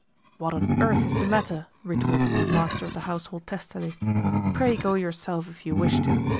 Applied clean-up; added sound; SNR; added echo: none; Animal; -3 dB; none.